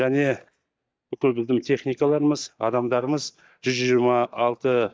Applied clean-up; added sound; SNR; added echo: neural mask model DeepFilterNet 3.